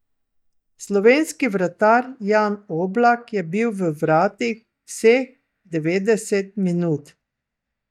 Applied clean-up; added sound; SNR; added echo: neural mask model DeepFilterNet 3.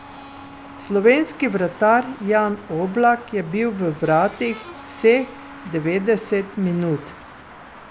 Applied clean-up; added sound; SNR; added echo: none; Harmonica + Traffic noise, roadway noise; 18 dB; none.